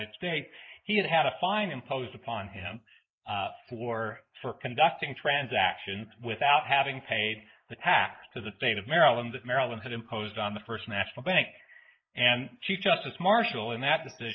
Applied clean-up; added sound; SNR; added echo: neural mask model Resemble Enhance denoiser.